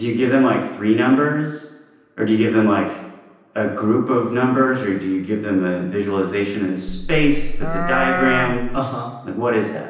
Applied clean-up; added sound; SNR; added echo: none; Livestock, farm animals, working animals; 1 dB; reverberation time 0.9 s.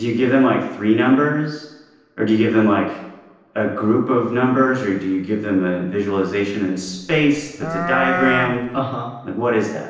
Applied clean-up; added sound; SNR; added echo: neural separator model SepFormer DNS4.